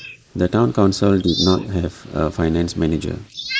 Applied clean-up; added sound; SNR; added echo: neural mask model Resemble Enhance denoiser.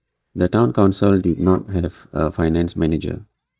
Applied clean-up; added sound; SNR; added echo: neural mask model DeepFilterNet 3.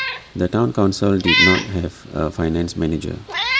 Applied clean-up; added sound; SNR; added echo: none; Meow; 3 dB; none.